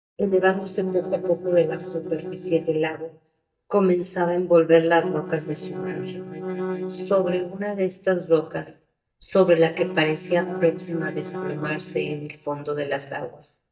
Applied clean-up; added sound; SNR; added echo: neural mask model DeepFilterNet 3.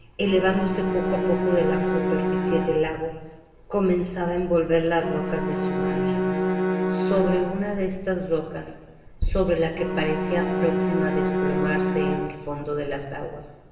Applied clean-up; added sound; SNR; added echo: none; Bowed string instrument; 1 dB; reverberation time 1.2 s.